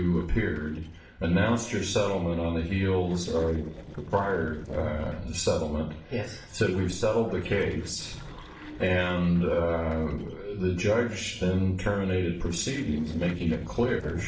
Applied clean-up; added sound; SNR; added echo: neural separator model SepFormer DNS4.